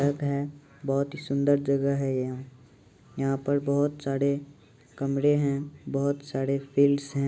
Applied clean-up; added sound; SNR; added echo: none; none; none; none.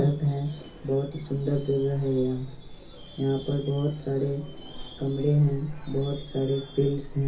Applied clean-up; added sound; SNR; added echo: none; Screech / Subway, metro, underground; 12 dB; reverberation time 0.3 s.